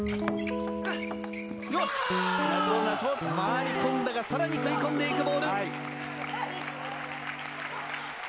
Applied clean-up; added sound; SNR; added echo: none; Guitar; 3 dB; none.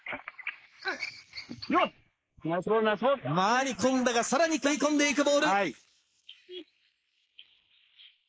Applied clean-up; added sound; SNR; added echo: neural mask model Resemble Enhance denoiser.